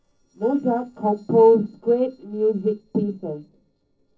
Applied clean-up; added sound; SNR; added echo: neural separator model SepFormer DNS4.